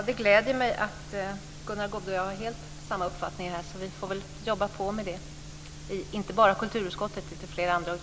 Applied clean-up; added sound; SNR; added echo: none; none; none; none.